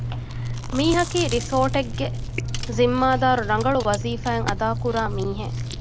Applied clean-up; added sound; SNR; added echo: none; Chewing, mastication; 4 dB; none.